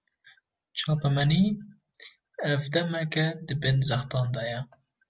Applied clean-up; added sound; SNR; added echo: none; none; none; none.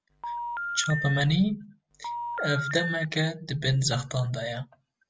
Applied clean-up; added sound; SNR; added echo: none; Telephone; 5 dB; none.